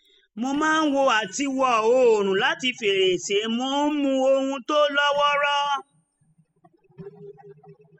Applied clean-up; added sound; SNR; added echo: classical method spectral subtraction.